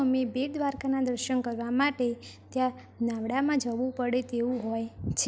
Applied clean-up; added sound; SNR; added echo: none; none; none; none.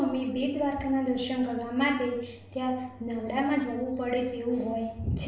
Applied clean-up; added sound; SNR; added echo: none; none; none; reverberation time 0.7 s.